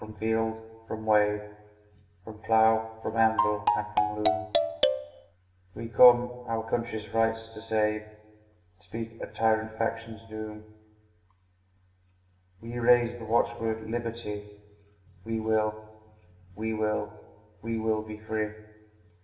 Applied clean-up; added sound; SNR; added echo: none; Marimba, xylophone; -2 dB; reverberation time 1.0 s.